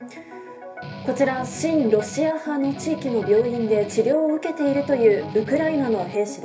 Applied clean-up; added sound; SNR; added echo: none; Strum; 14 dB; reverberation time 0.3 s.